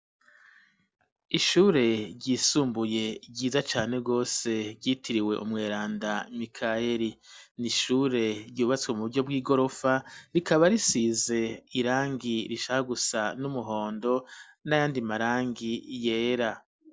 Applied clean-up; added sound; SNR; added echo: none; none; none; none.